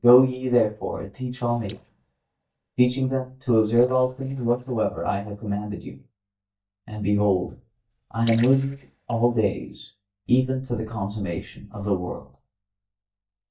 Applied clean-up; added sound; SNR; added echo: neural mask model DeepFilterNet 3.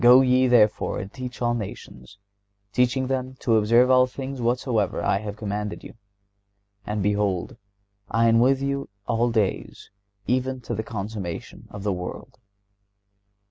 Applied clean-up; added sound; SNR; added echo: none; none; none; none.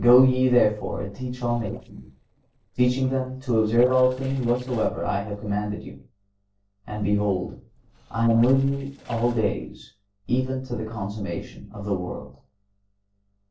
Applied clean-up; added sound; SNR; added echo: neural separator model SepFormer DNS4.